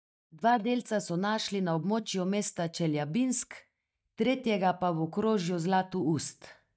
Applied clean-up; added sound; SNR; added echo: neural mask model DeepFilterNet 3.